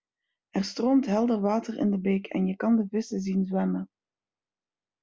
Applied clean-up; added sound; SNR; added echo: none; none; none; none.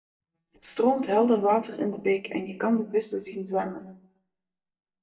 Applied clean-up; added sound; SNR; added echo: neural mask model DeepFilterNet 3.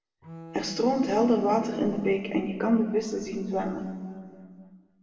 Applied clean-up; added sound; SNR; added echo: none; Bowed string instrument; 15 dB; reverberation time 2.0 s.